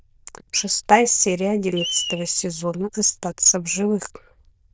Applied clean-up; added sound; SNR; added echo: neural diffusion model UNIVERSE++.